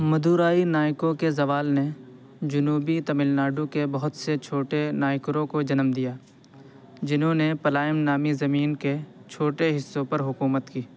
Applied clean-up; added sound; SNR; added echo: none; none; none; none.